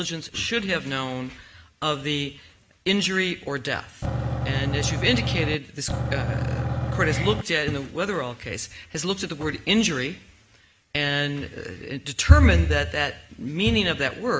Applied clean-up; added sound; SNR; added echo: none; Engine / Truck / Car; 1 dB; none.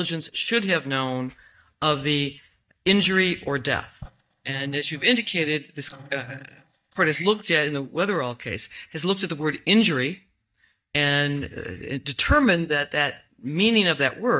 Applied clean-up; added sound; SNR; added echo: neural mask model DeepFilterNet 3.